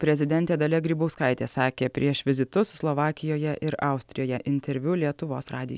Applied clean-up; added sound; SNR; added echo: none; none; none; none.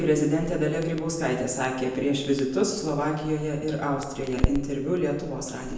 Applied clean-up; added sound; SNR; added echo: none; Crackle; 9 dB; reverberation time 1.0 s.